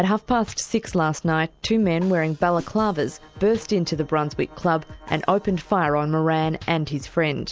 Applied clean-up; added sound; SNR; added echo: none; none; none; none.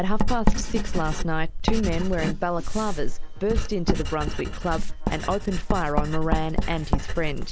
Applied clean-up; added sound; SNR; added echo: none; Writing; -4 dB; none.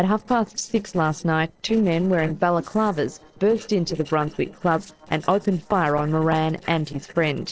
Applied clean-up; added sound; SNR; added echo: neural separator model SepFormer DNS4.